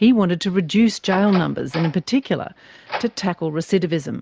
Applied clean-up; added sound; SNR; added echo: none; Door; 16 dB; none.